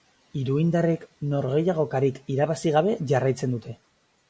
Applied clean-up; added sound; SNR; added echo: none; none; none; none.